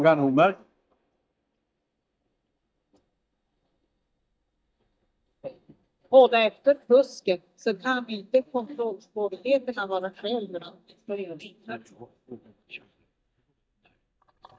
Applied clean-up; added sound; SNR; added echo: neural mask model DeepFilterNet 3.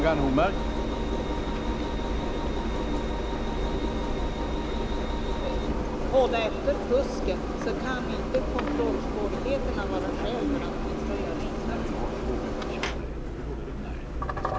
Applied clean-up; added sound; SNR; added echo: none; Engine; -4 dB; none.